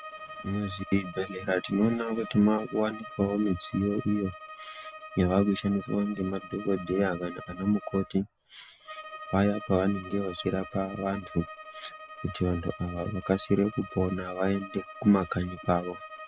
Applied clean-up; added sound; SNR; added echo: none; Bowed string instrument; 15 dB; none.